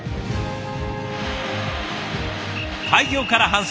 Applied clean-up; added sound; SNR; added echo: none; none; none; none.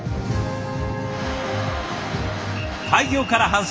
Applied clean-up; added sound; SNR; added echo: none; none; none; reverberation time 1.4 s.